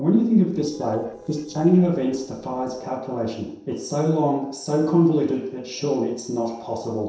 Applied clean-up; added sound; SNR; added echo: neural separator model SepFormer DNS4.